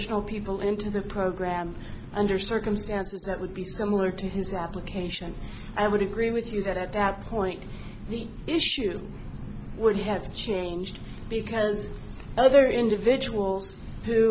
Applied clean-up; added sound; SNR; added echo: none; none; none; none.